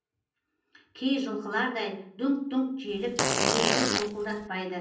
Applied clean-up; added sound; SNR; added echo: none; Fart; -4 dB; reverberation time 0.6 s.